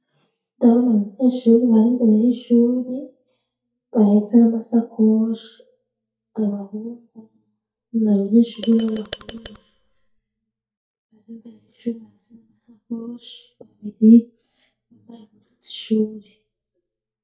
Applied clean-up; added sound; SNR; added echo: neural mask model DeepFilterNet 3.